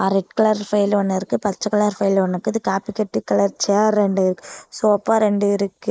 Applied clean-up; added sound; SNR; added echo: neural mask model Resemble Enhance denoiser.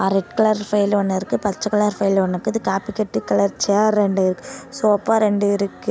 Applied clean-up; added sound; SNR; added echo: none; none; none; none.